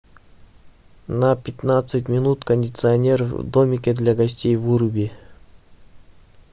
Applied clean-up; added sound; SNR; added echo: none; none; none; none.